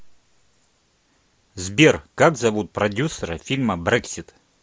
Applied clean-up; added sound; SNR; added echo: none; none; none; none.